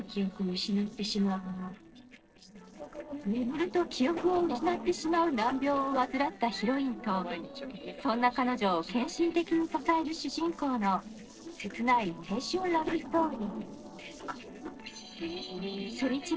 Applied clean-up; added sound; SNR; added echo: neural separator model SepFormer DNS4.